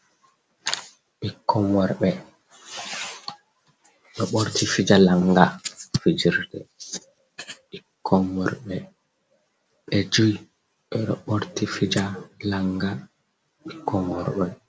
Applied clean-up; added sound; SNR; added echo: none; none; none; none.